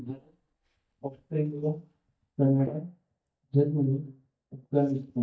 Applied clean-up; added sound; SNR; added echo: neural mask model DeepFilterNet 3.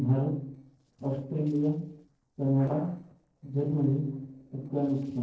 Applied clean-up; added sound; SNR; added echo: neural separator model SepFormer DNS4.